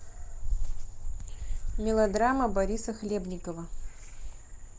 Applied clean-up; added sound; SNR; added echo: none; Frog; 0 dB; none.